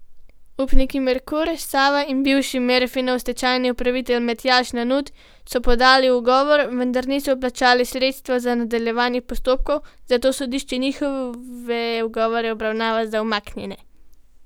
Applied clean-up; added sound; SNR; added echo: none; none; none; none.